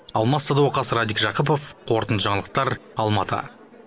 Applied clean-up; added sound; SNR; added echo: none; none; none; none.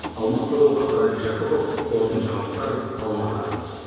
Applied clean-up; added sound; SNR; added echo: none; Mechanisms; 15 dB; reverberation time 2.2 s.